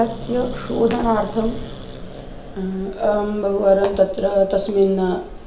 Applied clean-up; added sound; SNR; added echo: none; Growling; 13 dB; reverberation time 0.6 s.